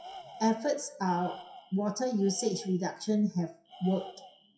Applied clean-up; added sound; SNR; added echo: classical method WPE with log-MMSE.